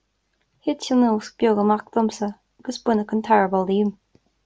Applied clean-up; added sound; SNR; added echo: none; none; none; none.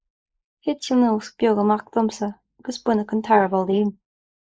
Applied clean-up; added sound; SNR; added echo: neural mask model Resemble Enhance denoiser.